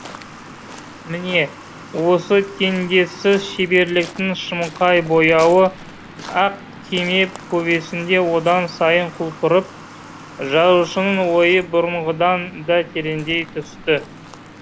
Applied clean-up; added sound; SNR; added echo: none; Waves, surf + Water tap, faucet / Water; 18 dB; none.